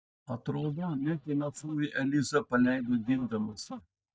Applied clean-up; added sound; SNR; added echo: neural mask model DeepFilterNet 3.